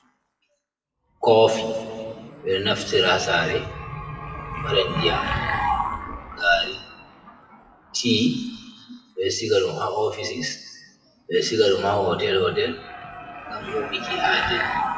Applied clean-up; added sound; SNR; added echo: classical method WPE with log-MMSE.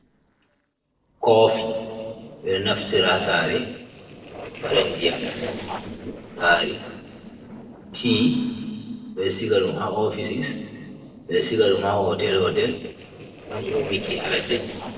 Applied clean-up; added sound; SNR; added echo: neural separator model SepFormer DNS4.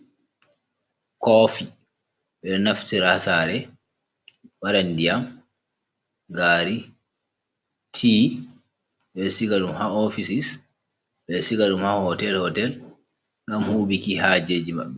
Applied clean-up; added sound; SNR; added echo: none; none; none; none.